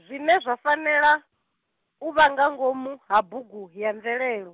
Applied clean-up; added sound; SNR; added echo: none; none; none; none.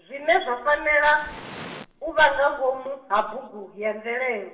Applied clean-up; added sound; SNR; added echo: none; Fire; 17 dB; reverberation time 0.7 s.